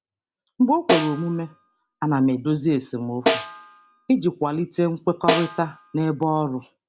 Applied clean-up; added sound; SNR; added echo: none; Snare drum; 4 dB; none.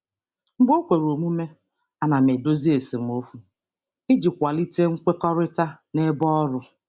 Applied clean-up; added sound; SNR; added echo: none; none; none; none.